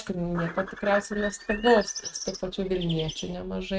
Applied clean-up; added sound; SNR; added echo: neural mask model RNNoise.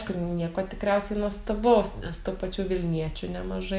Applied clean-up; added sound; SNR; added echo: none; none; none; none.